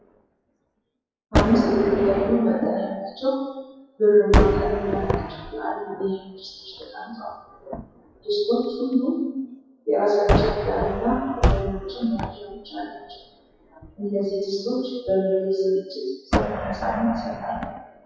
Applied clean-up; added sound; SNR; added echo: classical method WPE with log-MMSE.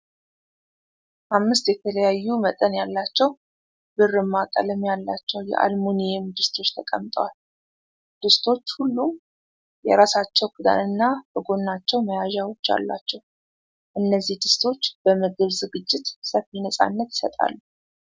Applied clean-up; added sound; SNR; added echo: none; none; none; none.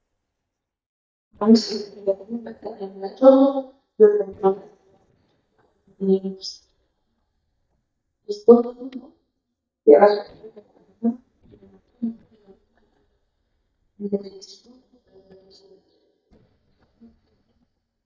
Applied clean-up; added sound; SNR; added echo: neural mask model DeepFilterNet 3.